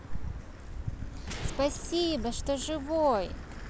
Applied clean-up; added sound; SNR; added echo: none; Gunshot, gunfire; 16 dB; none.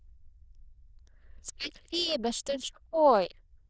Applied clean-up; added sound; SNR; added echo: neural diffusion model UNIVERSE++.